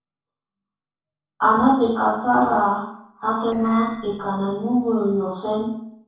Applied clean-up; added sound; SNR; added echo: neural separator model SepFormer DNS4.